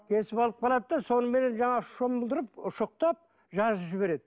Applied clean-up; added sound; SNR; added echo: none; none; none; none.